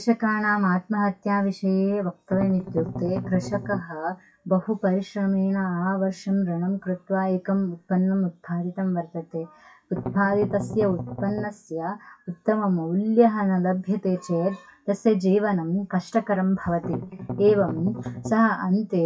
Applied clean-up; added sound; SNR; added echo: classical method WPE with log-MMSE.